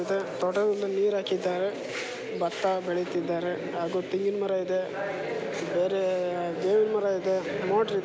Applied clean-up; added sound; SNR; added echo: none; none; none; none.